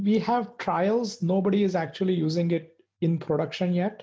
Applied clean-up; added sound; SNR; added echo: none; none; none; none.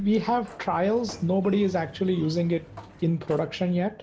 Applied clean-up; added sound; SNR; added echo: none; Sliding door; 19 dB; none.